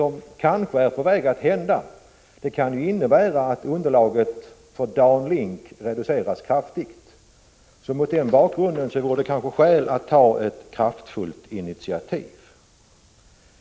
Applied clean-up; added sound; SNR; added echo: none; none; none; none.